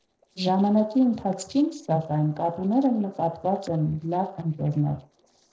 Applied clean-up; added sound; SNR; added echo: neural separator model SepFormer DNS4.